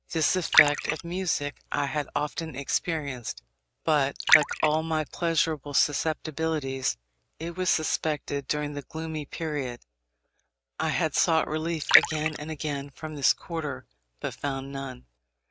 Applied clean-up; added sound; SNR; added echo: neural mask model RNNoise.